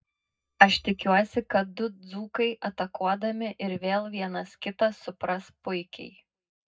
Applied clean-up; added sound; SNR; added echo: neural mask model DeepFilterNet 3.